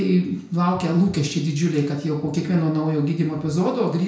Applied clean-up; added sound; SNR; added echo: none; none; none; reverberation time 0.5 s.